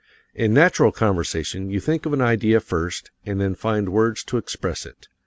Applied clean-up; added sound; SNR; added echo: none; none; none; none.